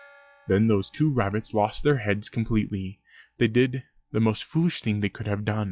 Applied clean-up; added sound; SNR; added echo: classical method log-MMSE.